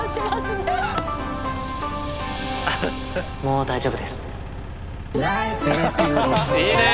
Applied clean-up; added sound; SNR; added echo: none; Engine; 9 dB; none.